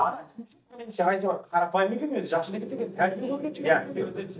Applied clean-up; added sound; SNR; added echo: neural mask model DeepFilterNet 3.